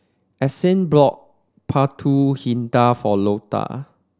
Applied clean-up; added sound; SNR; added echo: none; none; none; none.